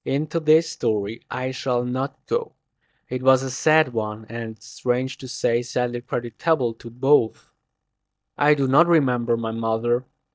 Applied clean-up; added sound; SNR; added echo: neural mask model DeepFilterNet 3.